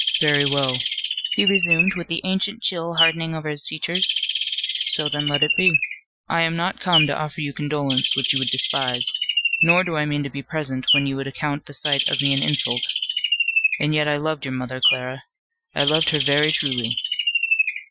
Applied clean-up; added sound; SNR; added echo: classical method Wiener filter.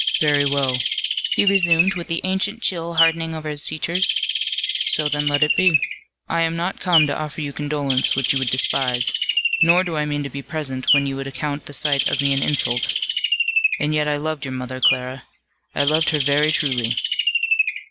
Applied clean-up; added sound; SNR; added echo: none; Bird; -1 dB; none.